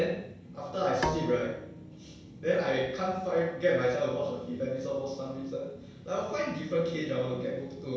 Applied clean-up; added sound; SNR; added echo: none; Bowed string instrument; 8 dB; reverberation time 0.7 s.